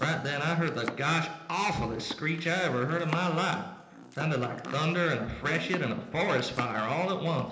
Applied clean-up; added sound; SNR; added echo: none; Domestic sounds, home sounds; 14 dB; reverberation time 1.0 s.